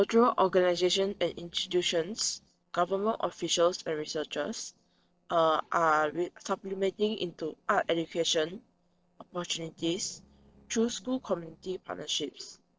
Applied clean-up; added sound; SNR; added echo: neural separator model SepFormer DNS4.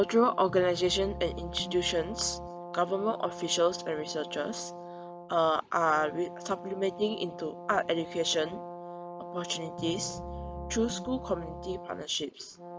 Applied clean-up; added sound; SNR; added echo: none; Piano + Brass instrument; 10 dB; none.